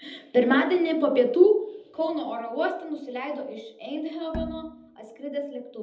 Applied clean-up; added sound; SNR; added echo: none; Bowed string instrument; 13 dB; reverberation time 0.8 s.